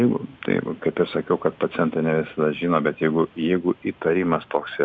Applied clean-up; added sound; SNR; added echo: none; none; none; none.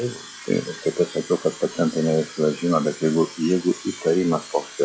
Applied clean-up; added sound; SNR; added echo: classical method log-MMSE.